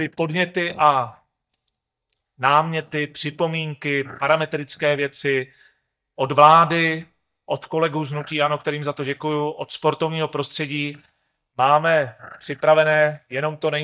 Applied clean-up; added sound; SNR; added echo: neural mask model DeepFilterNet 3.